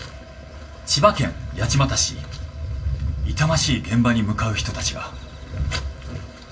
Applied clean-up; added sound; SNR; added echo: none; none; none; reverberation time 0.2 s.